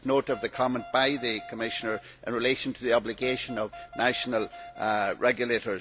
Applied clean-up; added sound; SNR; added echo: none; Wind instrument, woodwind instrument; 15 dB; none.